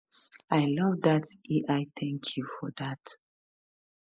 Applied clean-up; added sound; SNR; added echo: neural mask model Resemble Enhance denoiser.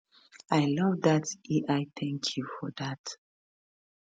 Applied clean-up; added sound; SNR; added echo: none; none; none; none.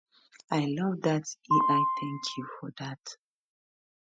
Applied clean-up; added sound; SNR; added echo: classical method Wiener filter.